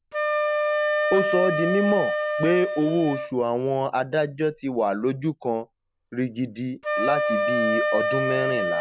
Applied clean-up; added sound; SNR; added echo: none; Wind instrument, woodwind instrument; 1 dB; none.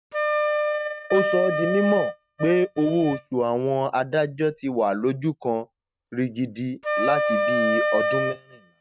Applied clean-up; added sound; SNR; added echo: neural mask model RNNoise.